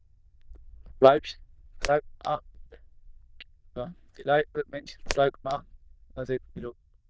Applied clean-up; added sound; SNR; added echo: neural diffusion model UNIVERSE++.